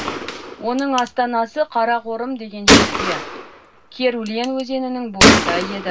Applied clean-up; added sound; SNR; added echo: none; Gunshot, gunfire; -3 dB; reverberation time 0.4 s.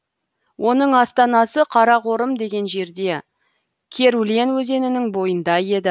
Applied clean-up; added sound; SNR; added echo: none; none; none; none.